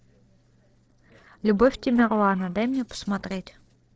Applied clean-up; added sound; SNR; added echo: neural separator model SepFormer DNS4.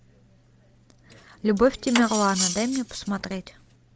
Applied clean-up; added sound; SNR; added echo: none; Cutlery, silverware; 7 dB; none.